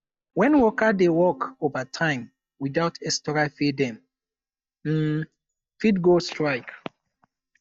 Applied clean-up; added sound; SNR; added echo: neural mask model DeepFilterNet 3.